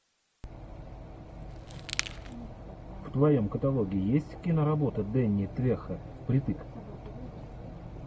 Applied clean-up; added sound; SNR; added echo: none; Crackle; 10 dB; none.